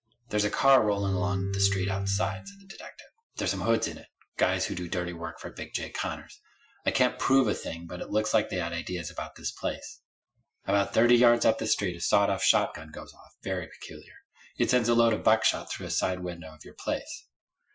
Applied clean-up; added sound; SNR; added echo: classical method Wiener filter.